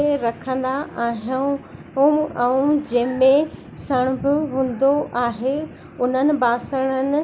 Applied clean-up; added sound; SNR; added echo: none; none; none; none.